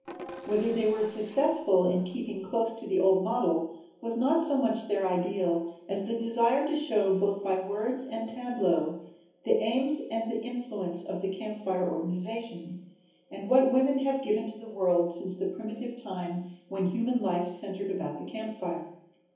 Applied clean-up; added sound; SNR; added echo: none; Percussion; 13 dB; reverberation time 0.7 s.